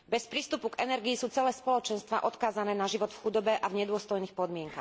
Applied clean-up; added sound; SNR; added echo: none; none; none; none.